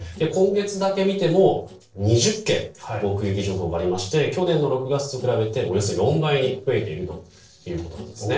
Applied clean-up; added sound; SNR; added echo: neural separator model SepFormer DNS4.